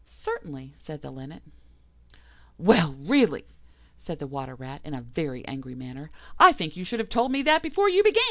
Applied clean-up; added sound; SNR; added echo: none; none; none; none.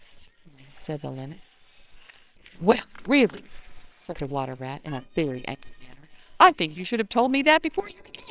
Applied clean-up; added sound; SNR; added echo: neural separator model SepFormer WHAMR!.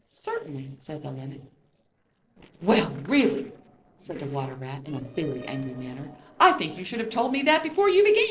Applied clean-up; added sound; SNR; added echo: neural separator model SepFormer DNS4.